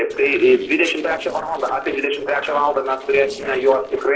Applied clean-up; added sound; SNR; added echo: neural separator model SepFormer DNS4.